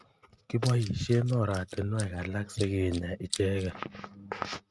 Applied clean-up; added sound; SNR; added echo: neural mask model RNNoise.